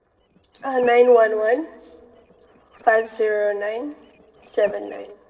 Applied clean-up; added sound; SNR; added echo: neural separator model SepFormer DNS4.